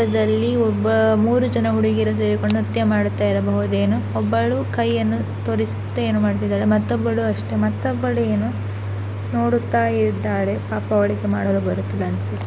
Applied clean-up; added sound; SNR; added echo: none; none; none; none.